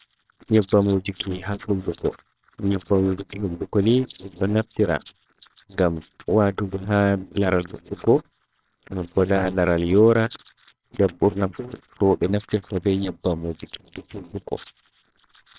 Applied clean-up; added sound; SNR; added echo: neural separator model SepFormer WHAMR!.